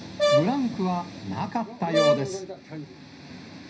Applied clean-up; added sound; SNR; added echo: none; Brass instrument; -3 dB; reverberation time 0.5 s.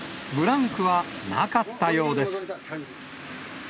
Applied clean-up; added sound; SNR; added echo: none; none; none; none.